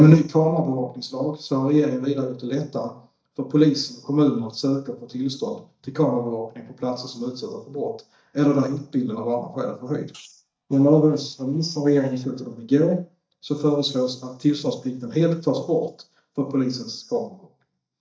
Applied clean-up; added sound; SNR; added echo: neural mask model DeepFilterNet 3.